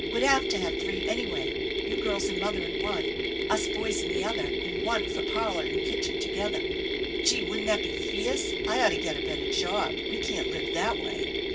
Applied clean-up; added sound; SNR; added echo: none; Mechanisms; -3 dB; reverberation time 0.4 s.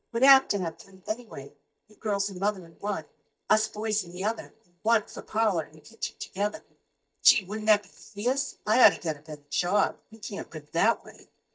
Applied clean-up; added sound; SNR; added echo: neural mask model DeepFilterNet 3.